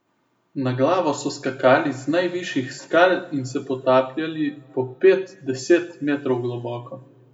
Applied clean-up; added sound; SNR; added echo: none; none; none; reverberation time 2.0 s.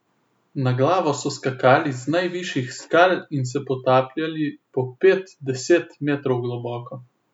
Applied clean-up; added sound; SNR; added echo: none; none; none; none.